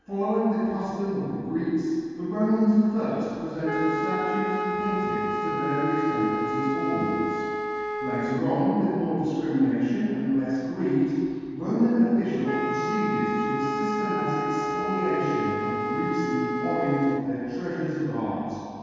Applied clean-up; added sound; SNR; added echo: none; Wind instrument, woodwind instrument; 5 dB; reverberation time 2.1 s.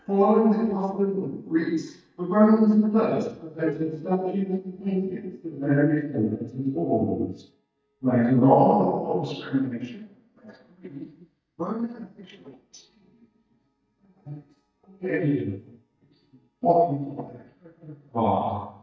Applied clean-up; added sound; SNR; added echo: neural mask model DeepFilterNet 3.